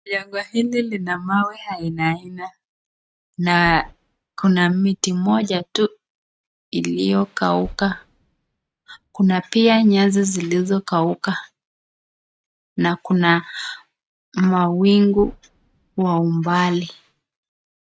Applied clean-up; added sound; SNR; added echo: neural mask model RNNoise.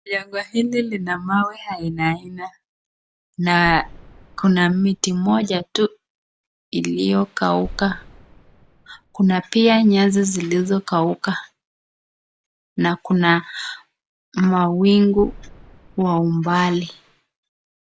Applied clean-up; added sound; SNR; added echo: none; Boom; 19 dB; none.